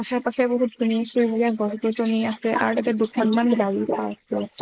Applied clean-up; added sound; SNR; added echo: neural mask model Resemble Enhance denoiser.